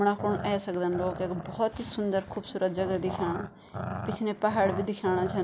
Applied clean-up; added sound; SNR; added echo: none; Growling; 9 dB; none.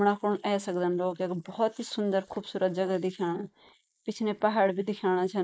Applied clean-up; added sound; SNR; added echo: neural mask model Resemble Enhance denoiser.